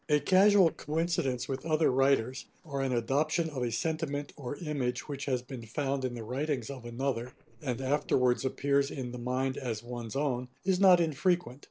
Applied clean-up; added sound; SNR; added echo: neural separator model SepFormer DNS4.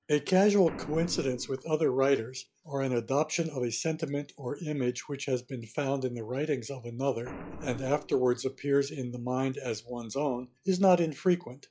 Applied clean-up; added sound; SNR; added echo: classical method log-MMSE.